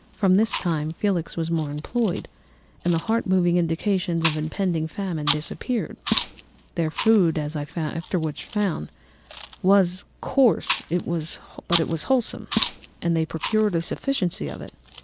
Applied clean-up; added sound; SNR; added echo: none; Chewing, mastication; 11 dB; none.